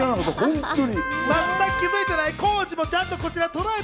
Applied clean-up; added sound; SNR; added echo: none; Wind instrument, woodwind instrument; 5 dB; none.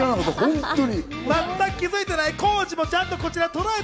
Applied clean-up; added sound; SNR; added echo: none; none; none; none.